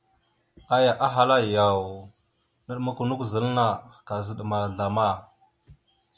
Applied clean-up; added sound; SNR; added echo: none; none; none; none.